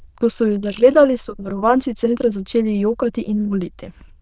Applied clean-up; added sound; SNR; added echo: neural diffusion model UNIVERSE++.